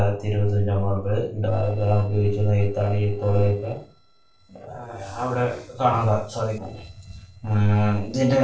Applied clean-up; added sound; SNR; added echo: neural separator model SepFormer DNS4.